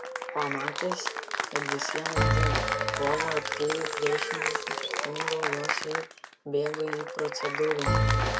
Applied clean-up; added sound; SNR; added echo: none; Bell + Applause / Cheering; -4 dB; none.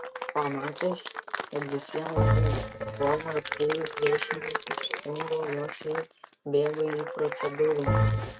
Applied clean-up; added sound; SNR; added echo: neural mask model RNNoise.